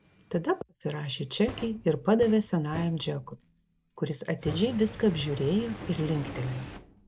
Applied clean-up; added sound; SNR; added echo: none; Fire; 14 dB; none.